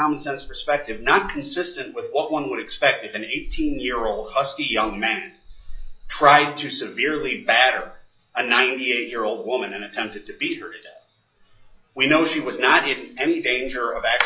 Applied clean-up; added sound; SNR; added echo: classical method log-MMSE.